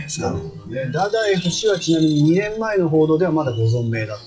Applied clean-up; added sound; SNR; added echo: classical method WPE with log-MMSE.